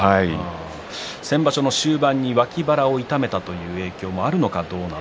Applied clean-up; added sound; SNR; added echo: none; none; none; none.